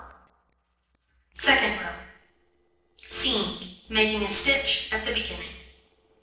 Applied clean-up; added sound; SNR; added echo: neural separator model SepFormer DNS4.